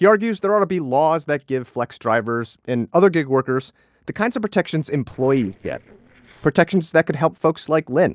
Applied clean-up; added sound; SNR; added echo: neural separator model SepFormer DNS4.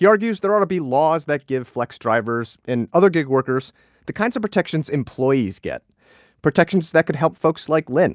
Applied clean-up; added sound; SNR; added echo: none; none; none; none.